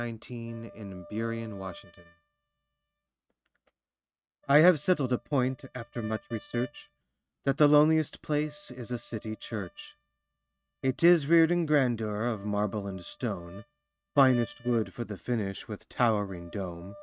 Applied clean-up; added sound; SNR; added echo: neural mask model RNNoise.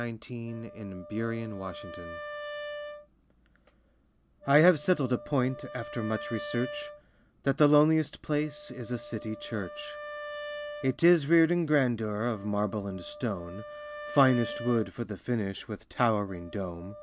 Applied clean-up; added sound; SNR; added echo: none; Wind instrument, woodwind instrument; 14 dB; none.